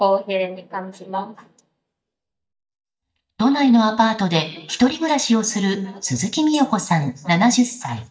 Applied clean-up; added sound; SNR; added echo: neural mask model DeepFilterNet 3.